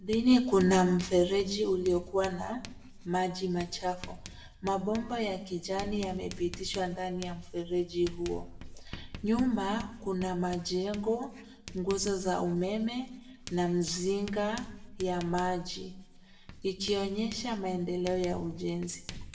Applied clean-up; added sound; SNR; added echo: none; Writing; 14 dB; reverberation time 0.6 s.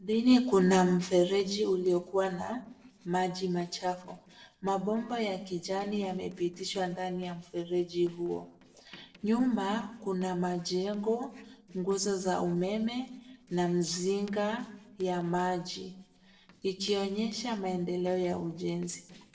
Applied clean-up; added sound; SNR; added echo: neural separator model SepFormer DNS4.